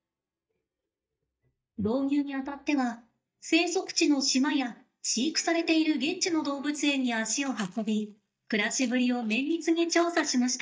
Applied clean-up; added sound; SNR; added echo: neural mask model DeepFilterNet 3.